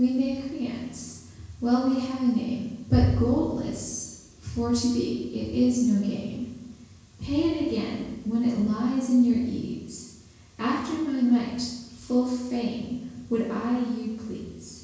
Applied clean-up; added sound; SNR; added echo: none; none; none; reverberation time 1.0 s.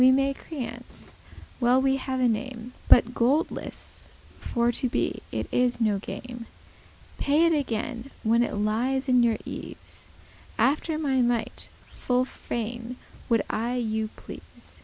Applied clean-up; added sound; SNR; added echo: none; none; none; none.